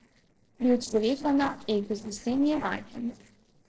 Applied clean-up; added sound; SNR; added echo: neural separator model SepFormer DNS4.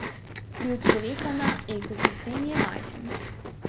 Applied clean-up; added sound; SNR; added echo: none; Chewing, mastication; -4 dB; none.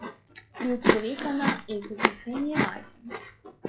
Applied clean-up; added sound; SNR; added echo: classical method log-MMSE.